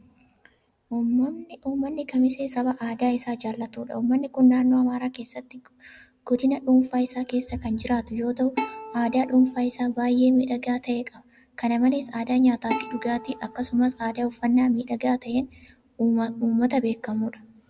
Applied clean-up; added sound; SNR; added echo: none; Bowed string instrument; 12 dB; none.